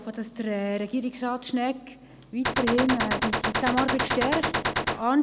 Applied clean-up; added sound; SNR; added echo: none; Gunshot, gunfire; -2 dB; none.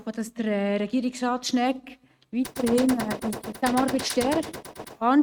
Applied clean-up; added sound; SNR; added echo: neural mask model RNNoise.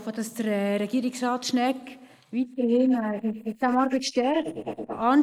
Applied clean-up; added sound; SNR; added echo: neural mask model Resemble Enhance denoiser.